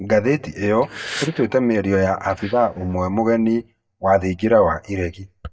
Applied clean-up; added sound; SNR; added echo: neural mask model DeepFilterNet 3.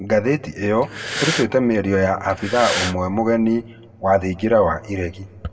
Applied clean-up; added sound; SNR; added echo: none; Breathing; 7 dB; reverberation time 1.2 s.